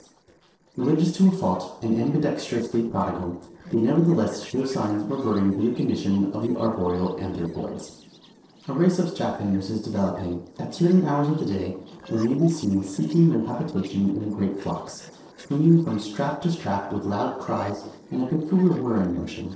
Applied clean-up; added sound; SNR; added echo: neural separator model SepFormer DNS4.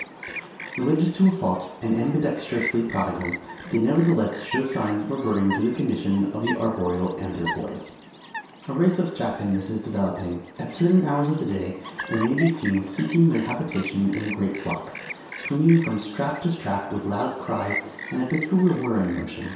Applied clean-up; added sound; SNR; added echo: none; Chirp, tweet; 13 dB; reverberation time 0.7 s.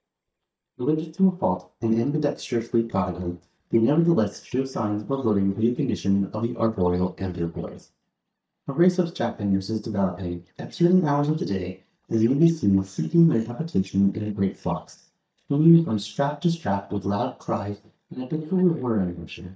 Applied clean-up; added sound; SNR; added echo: neural mask model DeepFilterNet 3.